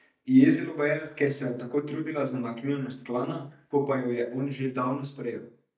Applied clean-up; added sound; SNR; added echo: neural mask model DeepFilterNet 3.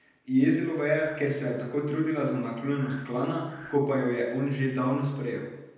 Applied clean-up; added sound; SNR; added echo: none; Breathing; 18 dB; reverberation time 0.9 s.